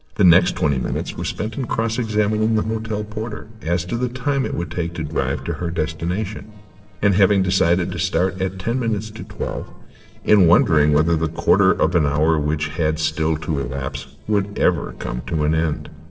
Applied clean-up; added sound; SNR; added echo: neural separator model SepFormer DNS4.